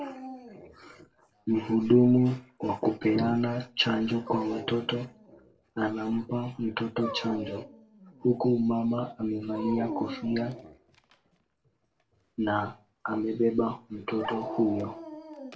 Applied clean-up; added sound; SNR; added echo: none; Dog; 14 dB; reverberation time 0.2 s.